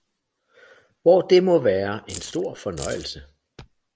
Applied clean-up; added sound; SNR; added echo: none; Keys jangling; 16 dB; none.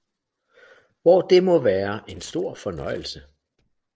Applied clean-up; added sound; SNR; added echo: neural separator model SepFormer DNS4.